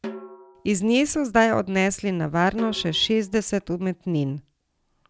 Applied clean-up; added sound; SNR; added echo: none; Snare drum; 19 dB; none.